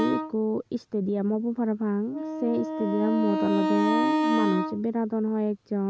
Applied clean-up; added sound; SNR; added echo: none; Wind instrument, woodwind instrument; 2 dB; none.